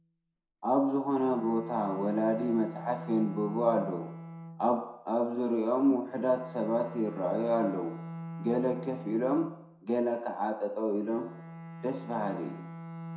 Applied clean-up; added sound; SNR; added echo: none; Bowed string instrument; 14 dB; reverberation time 0.6 s.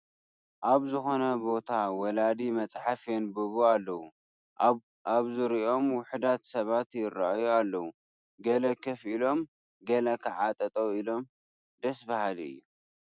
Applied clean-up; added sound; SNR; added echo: none; none; none; none.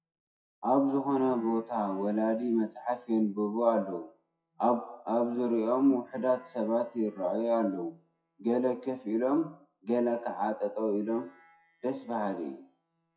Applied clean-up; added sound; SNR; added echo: classical method WPE with log-MMSE.